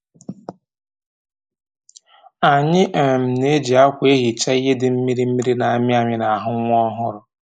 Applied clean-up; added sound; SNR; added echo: neural mask model Resemble Enhance denoiser.